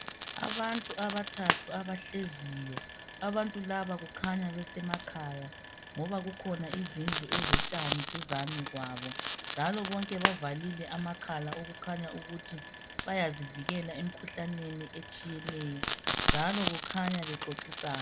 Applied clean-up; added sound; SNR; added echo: none; Frying (food); -5 dB; none.